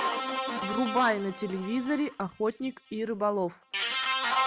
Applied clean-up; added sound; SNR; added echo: none; Guitar; 2 dB; none.